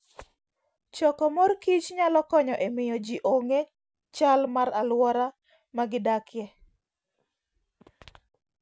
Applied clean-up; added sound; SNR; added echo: none; none; none; none.